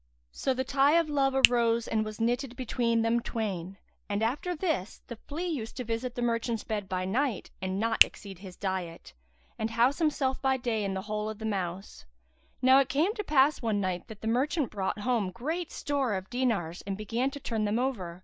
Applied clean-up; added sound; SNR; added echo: none; Finger snapping; 2 dB; none.